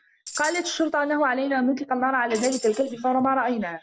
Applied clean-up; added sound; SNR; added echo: none; Tambourine; 15 dB; none.